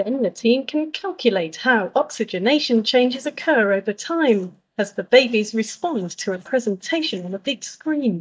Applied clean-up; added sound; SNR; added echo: neural mask model DeepFilterNet 3.